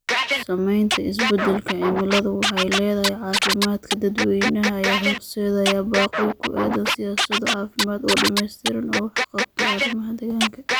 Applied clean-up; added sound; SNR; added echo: none; Scratching (performance technique); 1 dB; none.